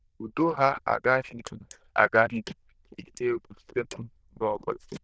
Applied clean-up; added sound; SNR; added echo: neural diffusion model UNIVERSE++.